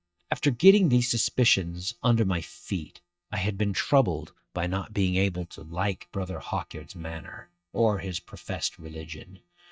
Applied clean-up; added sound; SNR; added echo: neural mask model DeepFilterNet 3.